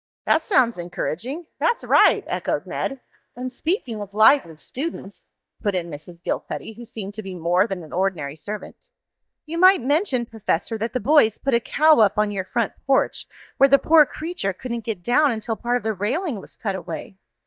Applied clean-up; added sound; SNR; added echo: neural mask model DeepFilterNet 3.